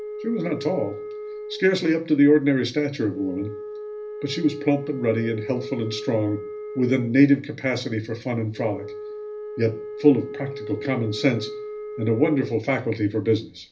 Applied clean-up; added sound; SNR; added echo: none; Wind instrument, woodwind instrument; 12 dB; reverberation time 0.3 s.